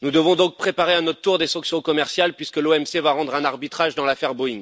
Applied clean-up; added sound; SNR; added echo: none; none; none; none.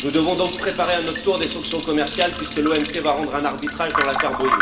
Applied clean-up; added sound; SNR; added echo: none; Liquid; 3 dB; reverberation time 0.8 s.